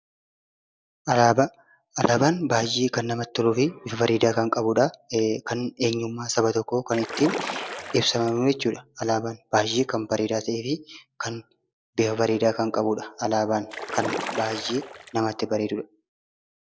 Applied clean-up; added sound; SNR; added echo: none; Splash, splatter; 9 dB; none.